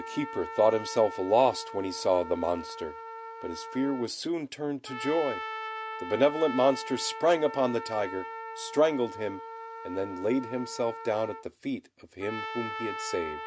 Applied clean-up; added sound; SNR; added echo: none; Trumpet; 10 dB; none.